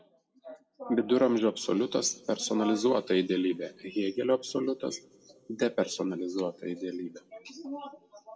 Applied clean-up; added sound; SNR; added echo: none; none; none; reverberation time 0.9 s.